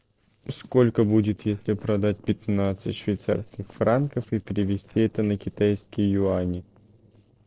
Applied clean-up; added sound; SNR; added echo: neural separator model SepFormer DNS4.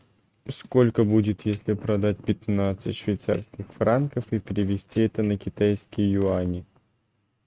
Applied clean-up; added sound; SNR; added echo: neural mask model RNNoise.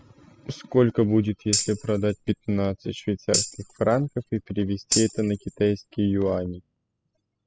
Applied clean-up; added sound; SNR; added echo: classical method spectral subtraction.